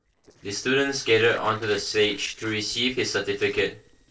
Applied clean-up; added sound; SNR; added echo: neural separator model SepFormer DNS4.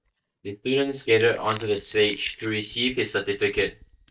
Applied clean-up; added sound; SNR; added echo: neural mask model DeepFilterNet 3.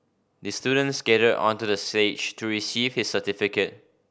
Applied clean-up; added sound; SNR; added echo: none; none; none; none.